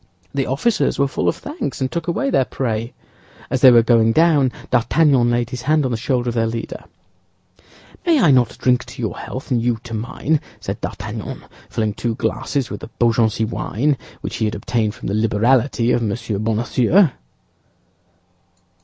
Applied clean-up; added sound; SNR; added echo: none; none; none; none.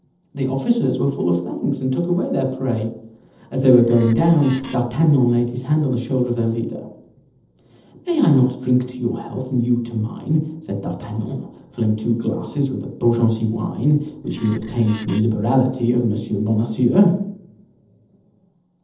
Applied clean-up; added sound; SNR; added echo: neural separator model SepFormer DNS4.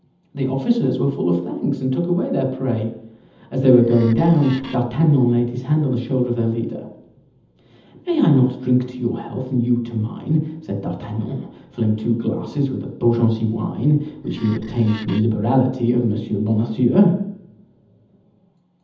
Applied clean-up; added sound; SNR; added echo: none; Wood; 18 dB; reverberation time 0.8 s.